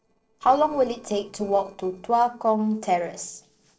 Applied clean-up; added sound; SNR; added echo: neural separator model SepFormer DNS4.